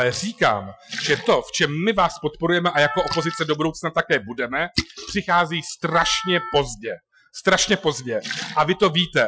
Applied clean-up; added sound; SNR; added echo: classical method Wiener filter.